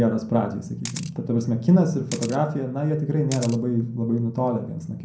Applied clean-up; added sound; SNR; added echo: none; Camera; 18 dB; reverberation time 0.6 s.